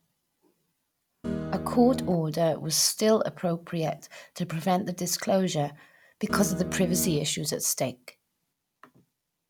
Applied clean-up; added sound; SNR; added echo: none; Guitar; 3 dB; none.